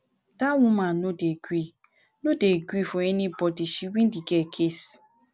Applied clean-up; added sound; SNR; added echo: none; none; none; none.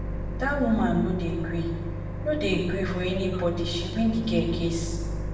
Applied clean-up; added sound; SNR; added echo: none; Microwave oven; 4 dB; reverberation time 1.0 s.